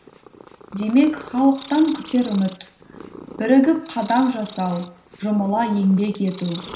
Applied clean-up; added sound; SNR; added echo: none; Purr; 19 dB; reverberation time 0.5 s.